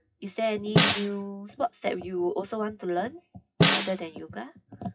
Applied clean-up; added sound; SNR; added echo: classical method WPE with log-MMSE.